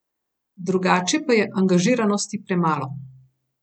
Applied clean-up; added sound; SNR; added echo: none; none; none; none.